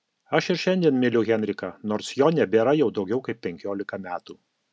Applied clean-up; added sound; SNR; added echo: none; none; none; none.